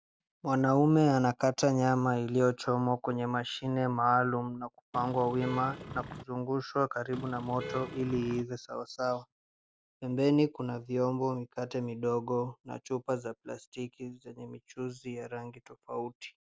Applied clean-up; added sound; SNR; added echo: none; Vehicle horn, car horn, honking; 11 dB; none.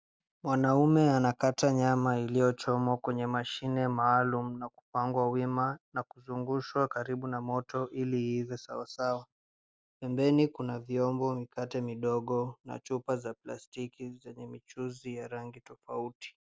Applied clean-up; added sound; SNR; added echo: none; none; none; none.